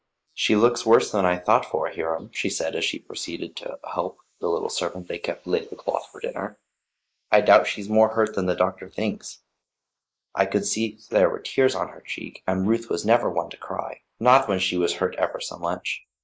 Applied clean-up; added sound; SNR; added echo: neural mask model Resemble Enhance denoiser.